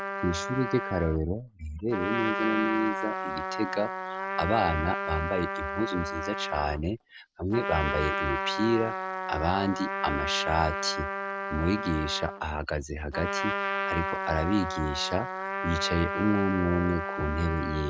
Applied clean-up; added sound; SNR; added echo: none; Trumpet; 3 dB; none.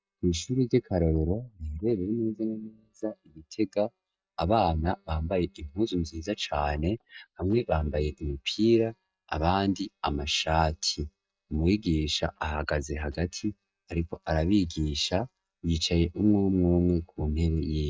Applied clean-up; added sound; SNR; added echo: neural mask model DeepFilterNet 3.